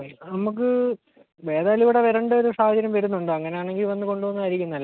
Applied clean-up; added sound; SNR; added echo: none; none; none; none.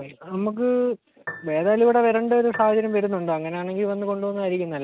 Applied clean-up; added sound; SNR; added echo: none; Piano; 18 dB; none.